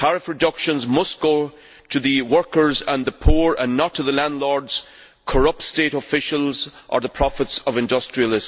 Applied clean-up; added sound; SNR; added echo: none; none; none; none.